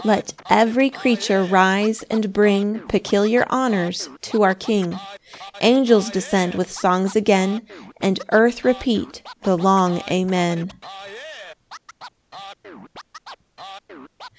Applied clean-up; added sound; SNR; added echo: none; Scratching (performance technique); 19 dB; none.